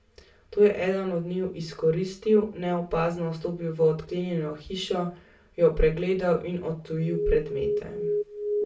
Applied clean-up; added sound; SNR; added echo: none; Alarm; 2 dB; reverberation time 0.3 s.